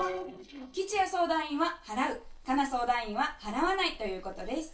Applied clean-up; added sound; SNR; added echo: neural separator model SepFormer DNS4.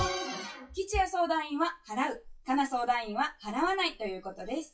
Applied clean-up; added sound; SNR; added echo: classical method WPE with log-MMSE.